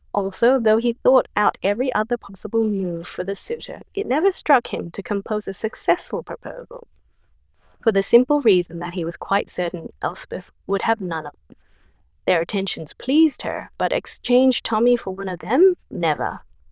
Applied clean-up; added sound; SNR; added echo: neural diffusion model UNIVERSE++.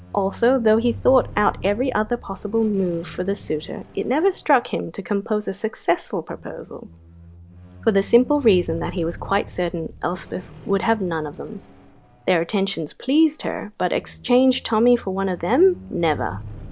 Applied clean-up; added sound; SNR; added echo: none; Squeak; 17 dB; none.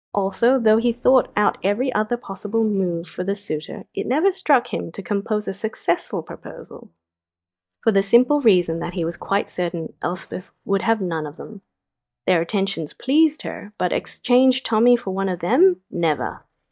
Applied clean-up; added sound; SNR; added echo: neural mask model DeepFilterNet 3.